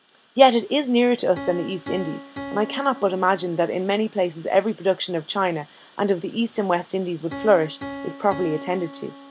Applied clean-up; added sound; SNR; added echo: none; Piano; 16 dB; none.